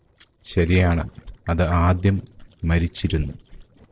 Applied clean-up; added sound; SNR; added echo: neural separator model SepFormer DNS4.